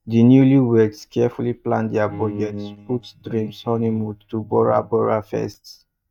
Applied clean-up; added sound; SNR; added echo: neural mask model DeepFilterNet 3.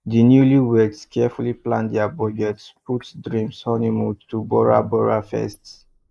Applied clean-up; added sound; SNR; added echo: neural mask model Resemble Enhance denoiser.